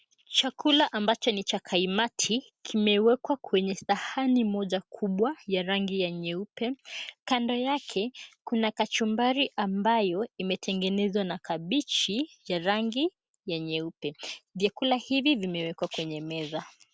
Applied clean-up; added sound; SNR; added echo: none; none; none; none.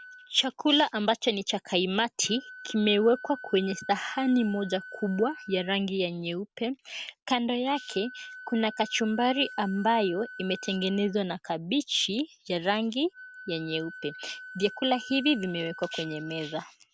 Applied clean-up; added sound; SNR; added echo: none; Wind instrument, woodwind instrument; 17 dB; none.